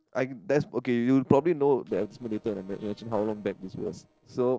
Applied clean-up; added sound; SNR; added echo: neural separator model SepFormer DNS4.